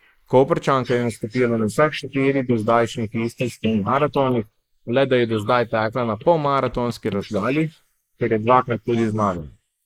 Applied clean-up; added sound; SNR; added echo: neural mask model Resemble Enhance denoiser.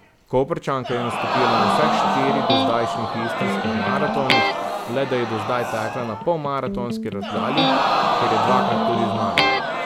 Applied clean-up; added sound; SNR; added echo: none; Crowd + Electric guitar; -4 dB; none.